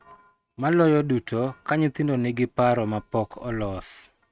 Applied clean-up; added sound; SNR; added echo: neural mask model RNNoise.